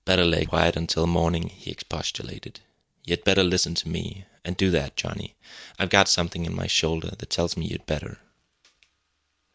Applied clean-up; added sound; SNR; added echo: none; none; none; none.